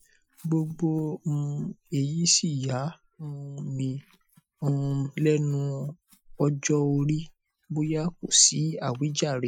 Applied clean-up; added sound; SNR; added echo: classical method Wiener filter.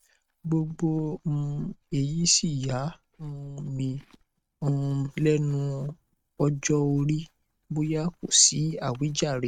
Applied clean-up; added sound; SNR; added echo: neural mask model RNNoise.